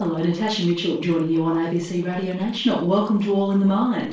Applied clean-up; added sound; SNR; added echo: neural separator model SepFormer DNS4.